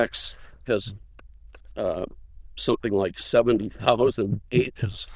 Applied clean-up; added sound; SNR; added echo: neural diffusion model UNIVERSE++.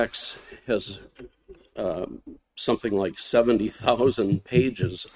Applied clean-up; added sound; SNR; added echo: neural mask model RNNoise.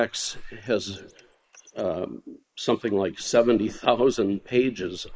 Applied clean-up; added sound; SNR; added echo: neural mask model Resemble Enhance denoiser.